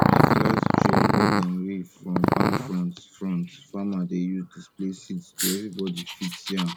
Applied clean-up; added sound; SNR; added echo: none; Growling; -5 dB; none.